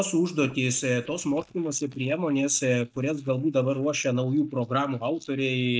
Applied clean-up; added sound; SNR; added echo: neural mask model DeepFilterNet 3.